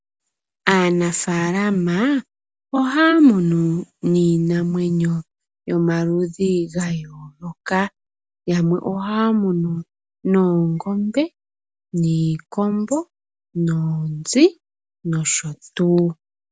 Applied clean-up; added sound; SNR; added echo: none; none; none; none.